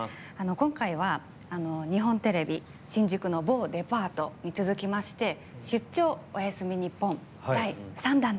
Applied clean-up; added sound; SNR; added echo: none; none; none; none.